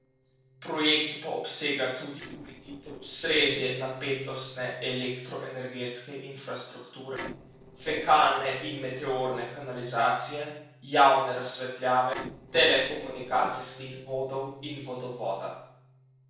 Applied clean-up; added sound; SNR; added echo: neural separator model SepFormer DNS4.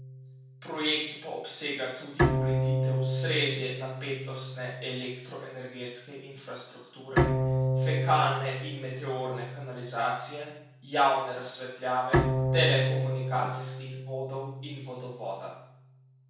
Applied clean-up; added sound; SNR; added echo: none; Bowed string instrument; -2 dB; reverberation time 0.7 s.